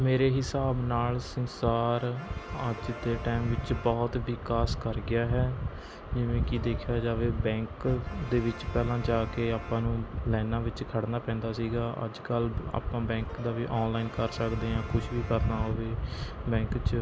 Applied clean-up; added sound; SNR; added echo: none; Brass instrument + Piano; 19 dB; none.